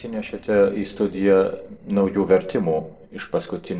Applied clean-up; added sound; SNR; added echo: neural separator model SepFormer DNS4.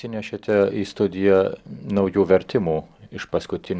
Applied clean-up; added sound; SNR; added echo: none; none; none; none.